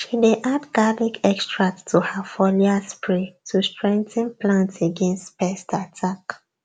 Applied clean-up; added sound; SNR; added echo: none; none; none; none.